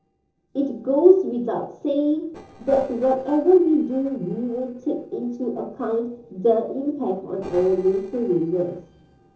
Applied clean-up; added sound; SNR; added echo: neural separator model SepFormer DNS4.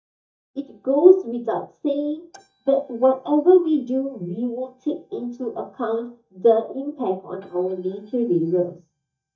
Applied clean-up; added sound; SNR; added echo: neural mask model DeepFilterNet 3.